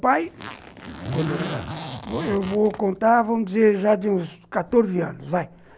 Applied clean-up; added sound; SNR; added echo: none; Zipper (clothing); 11 dB; none.